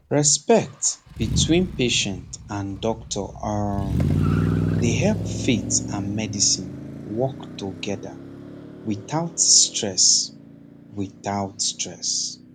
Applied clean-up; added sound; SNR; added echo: none; Motor vehicle (road); 5 dB; none.